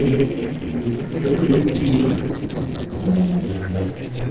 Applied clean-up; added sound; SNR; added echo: neural separator model SepFormer DNS4.